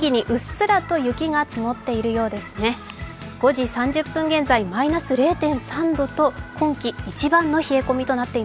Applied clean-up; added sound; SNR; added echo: none; none; none; none.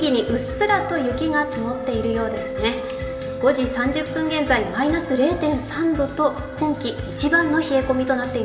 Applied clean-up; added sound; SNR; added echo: none; Wind instrument, woodwind instrument; 10 dB; reverberation time 1.5 s.